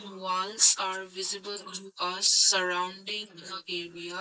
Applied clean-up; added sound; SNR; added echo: neural mask model Resemble Enhance denoiser.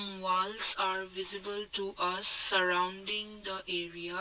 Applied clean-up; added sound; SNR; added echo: none; none; none; none.